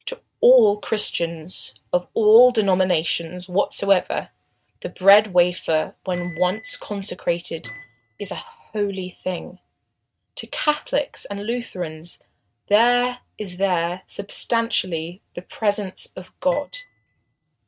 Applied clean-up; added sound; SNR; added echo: neural mask model RNNoise.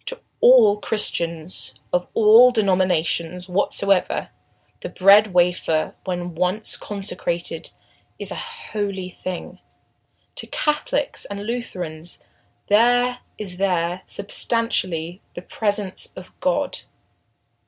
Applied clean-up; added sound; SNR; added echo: none; none; none; none.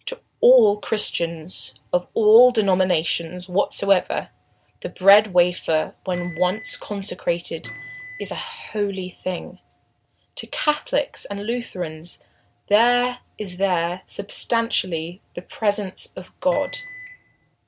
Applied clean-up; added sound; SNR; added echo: none; Microwave oven; 16 dB; none.